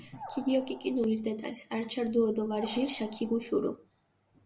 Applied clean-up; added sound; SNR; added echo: none; Animal; 16 dB; none.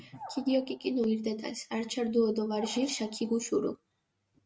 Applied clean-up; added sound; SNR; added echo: neural mask model RNNoise.